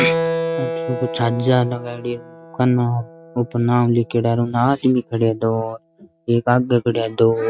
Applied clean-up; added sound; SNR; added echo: none; Keyboard (musical); 9 dB; none.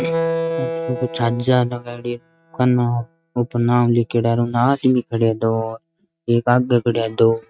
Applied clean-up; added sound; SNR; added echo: neural mask model RNNoise.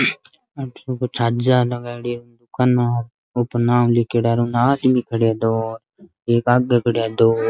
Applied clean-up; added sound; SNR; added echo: none; none; none; none.